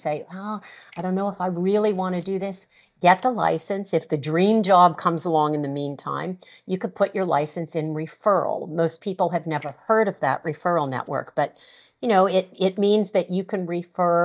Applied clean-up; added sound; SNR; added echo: neural mask model DeepFilterNet 3.